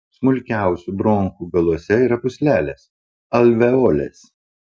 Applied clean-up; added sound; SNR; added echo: none; none; none; none.